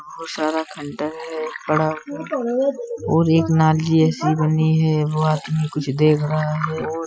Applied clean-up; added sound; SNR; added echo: classical method Wiener filter.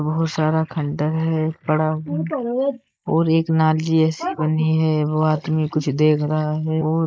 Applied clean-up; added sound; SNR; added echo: neural mask model Resemble Enhance denoiser.